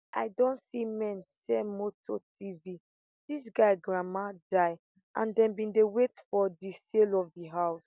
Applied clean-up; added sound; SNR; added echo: none; none; none; none.